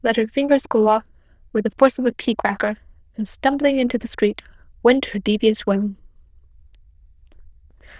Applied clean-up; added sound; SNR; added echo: neural diffusion model UNIVERSE++.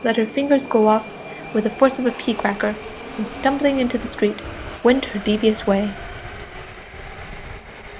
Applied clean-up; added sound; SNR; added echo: none; Subway, metro, underground; 13 dB; none.